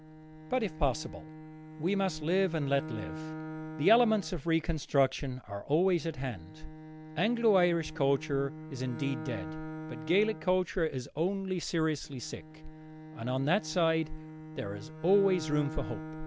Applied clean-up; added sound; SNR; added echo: none; Bowed string instrument; 12 dB; none.